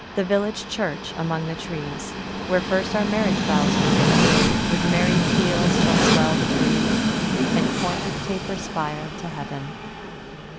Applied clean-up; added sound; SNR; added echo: none; Train; -5 dB; none.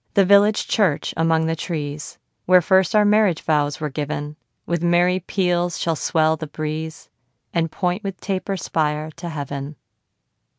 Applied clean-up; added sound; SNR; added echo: none; none; none; none.